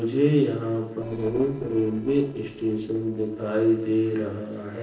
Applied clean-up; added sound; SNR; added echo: neural separator model SepFormer DNS4.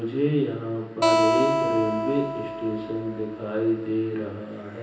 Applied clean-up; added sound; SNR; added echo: none; Acoustic guitar; 0 dB; reverberation time 0.9 s.